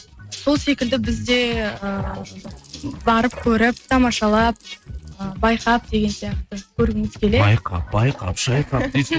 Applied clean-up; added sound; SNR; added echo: neural mask model RNNoise.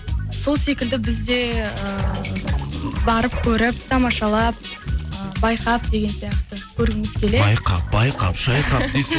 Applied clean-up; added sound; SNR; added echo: none; Trickle, dribble / Bathtub (filling or washing) / Sink (filling or washing) / Gurgling; 19 dB; none.